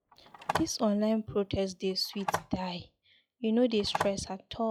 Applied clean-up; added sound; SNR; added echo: classical method log-MMSE.